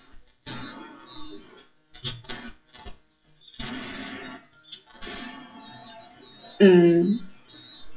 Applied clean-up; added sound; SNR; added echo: classical method WPE with log-MMSE.